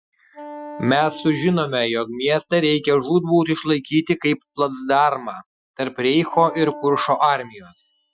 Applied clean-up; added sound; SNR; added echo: classical method Wiener filter.